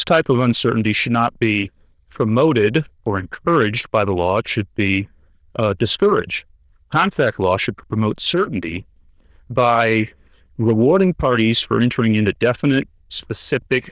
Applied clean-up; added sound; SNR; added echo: neural diffusion model UNIVERSE++.